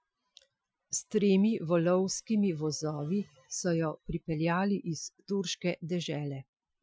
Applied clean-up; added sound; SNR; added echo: classical method Wiener filter.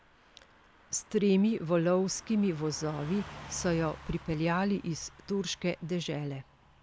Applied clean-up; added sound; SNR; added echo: none; Car passing by / Truck; 19 dB; none.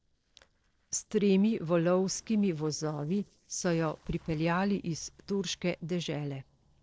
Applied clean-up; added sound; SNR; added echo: neural separator model SepFormer DNS4.